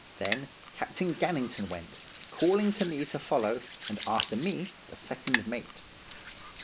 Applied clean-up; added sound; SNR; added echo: neural mask model Resemble Enhance denoiser.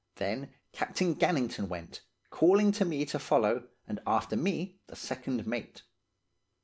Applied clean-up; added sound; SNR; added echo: none; none; none; none.